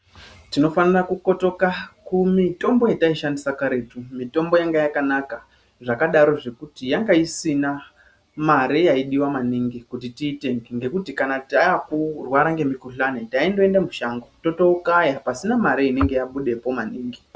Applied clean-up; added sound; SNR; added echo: none; none; none; none.